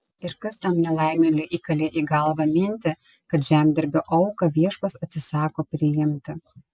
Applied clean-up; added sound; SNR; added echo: none; none; none; none.